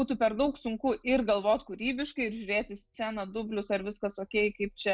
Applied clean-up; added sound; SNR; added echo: none; none; none; none.